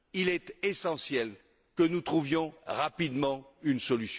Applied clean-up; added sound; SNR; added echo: none; none; none; none.